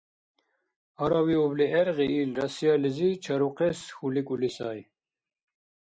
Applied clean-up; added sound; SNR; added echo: none; none; none; none.